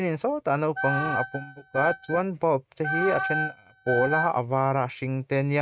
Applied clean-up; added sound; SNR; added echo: neural mask model RNNoise.